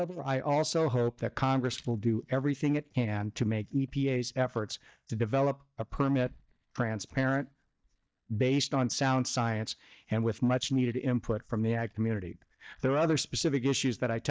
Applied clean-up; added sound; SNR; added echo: neural mask model DeepFilterNet 3.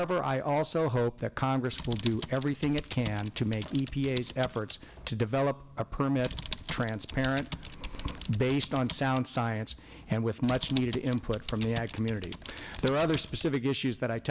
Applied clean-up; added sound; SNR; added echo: none; Typing; 11 dB; none.